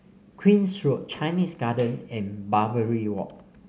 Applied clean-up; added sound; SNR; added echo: none; none; none; none.